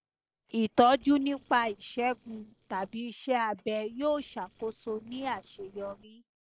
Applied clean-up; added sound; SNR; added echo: neural separator model SepFormer DNS4.